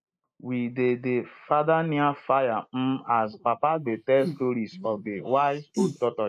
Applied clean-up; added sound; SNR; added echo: neural mask model Resemble Enhance denoiser.